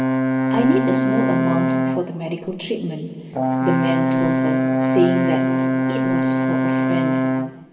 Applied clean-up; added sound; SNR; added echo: none; Brass instrument; -5 dB; reverberation time 2.6 s.